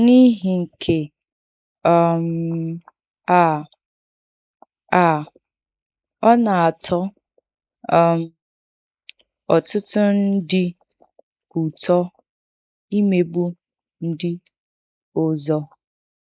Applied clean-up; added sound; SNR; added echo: neural mask model Resemble Enhance denoiser.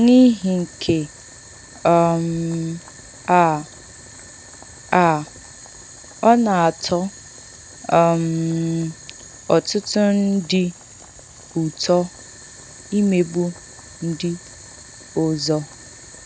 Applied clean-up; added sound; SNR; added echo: none; Boiling; 19 dB; none.